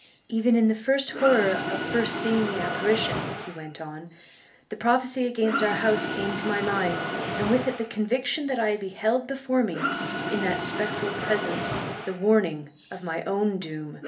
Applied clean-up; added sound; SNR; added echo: none; Mechanisms; 6 dB; reverberation time 0.3 s.